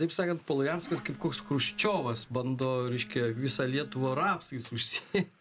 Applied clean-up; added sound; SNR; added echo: none; Telephone; 19 dB; none.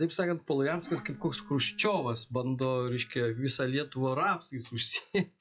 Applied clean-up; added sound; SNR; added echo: classical method log-MMSE.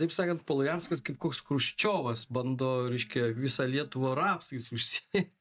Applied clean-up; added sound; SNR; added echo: neural mask model DeepFilterNet 3.